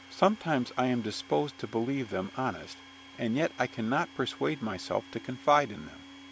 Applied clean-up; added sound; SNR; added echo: none; Domestic sounds, home sounds; 19 dB; none.